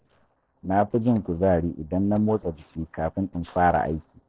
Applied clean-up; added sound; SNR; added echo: neural separator model SepFormer DNS4.